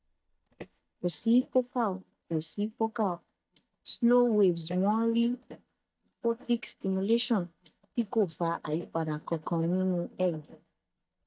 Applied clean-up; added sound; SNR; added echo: neural mask model DeepFilterNet 3.